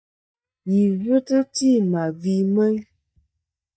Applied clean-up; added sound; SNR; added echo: neural mask model DeepFilterNet 3.